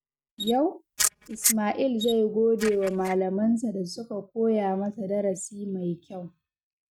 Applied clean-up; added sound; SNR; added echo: neural mask model RNNoise.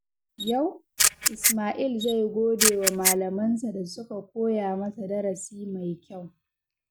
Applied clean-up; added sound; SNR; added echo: none; Camera; -2 dB; none.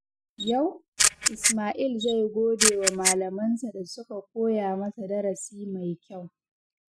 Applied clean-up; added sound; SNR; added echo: classical method spectral subtraction.